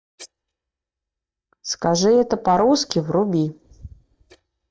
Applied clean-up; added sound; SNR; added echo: neural mask model DeepFilterNet 3.